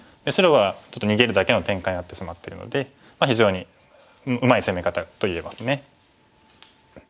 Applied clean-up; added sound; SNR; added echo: none; none; none; none.